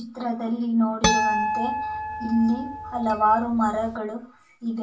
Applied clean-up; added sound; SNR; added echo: none; Harp; 2 dB; reverberation time 0.3 s.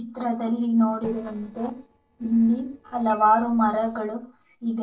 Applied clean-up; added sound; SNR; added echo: neural separator model SepFormer DNS4.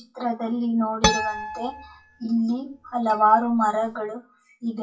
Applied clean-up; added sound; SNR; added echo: classical method WPE with log-MMSE.